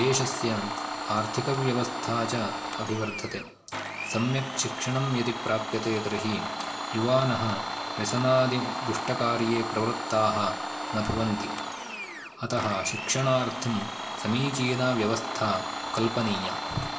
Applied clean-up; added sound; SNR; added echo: none; Domestic sounds, home sounds; 5 dB; reverberation time 0.4 s.